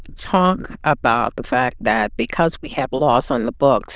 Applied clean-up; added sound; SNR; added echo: neural diffusion model UNIVERSE++.